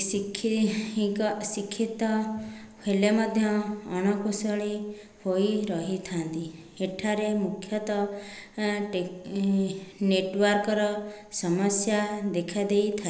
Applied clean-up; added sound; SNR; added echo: none; none; none; none.